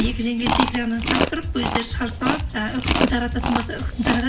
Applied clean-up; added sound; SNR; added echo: none; Chewing, mastication; 2 dB; reverberation time 0.5 s.